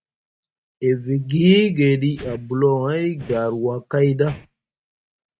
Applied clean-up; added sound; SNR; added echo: neural mask model RNNoise.